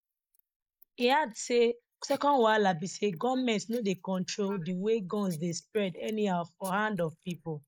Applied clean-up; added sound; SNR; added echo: neural mask model Resemble Enhance denoiser.